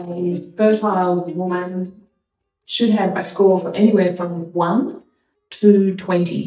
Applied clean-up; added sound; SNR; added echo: neural mask model DeepFilterNet 3.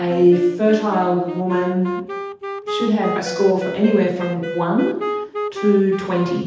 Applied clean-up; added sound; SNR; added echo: none; Wind instrument, woodwind instrument; 8 dB; reverberation time 0.8 s.